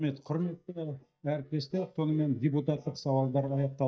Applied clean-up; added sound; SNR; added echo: neural mask model DeepFilterNet 3.